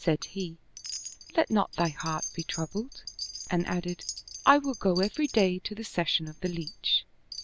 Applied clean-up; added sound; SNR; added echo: none; Wind chime; 13 dB; none.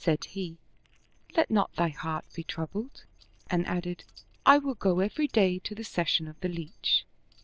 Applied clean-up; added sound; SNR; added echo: neural separator model SepFormer DNS4.